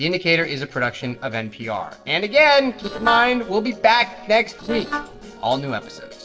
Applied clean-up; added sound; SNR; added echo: neural separator model SepFormer DNS4.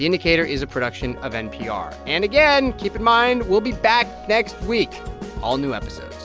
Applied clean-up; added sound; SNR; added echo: none; none; none; none.